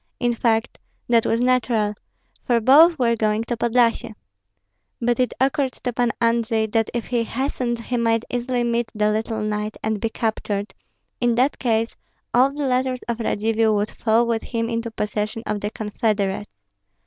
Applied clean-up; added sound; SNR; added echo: none; none; none; none.